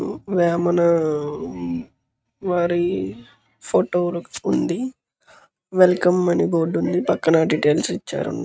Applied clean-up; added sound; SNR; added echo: neural mask model RNNoise.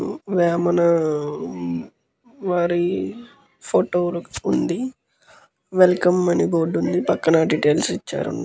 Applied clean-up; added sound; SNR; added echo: none; none; none; none.